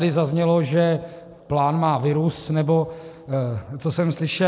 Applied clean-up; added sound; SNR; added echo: none; none; none; none.